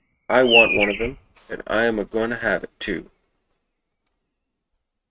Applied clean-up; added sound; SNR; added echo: neural mask model RNNoise.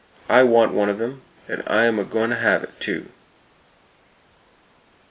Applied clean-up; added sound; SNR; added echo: none; none; none; none.